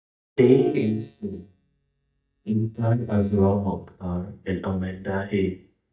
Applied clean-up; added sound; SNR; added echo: neural mask model DeepFilterNet 3.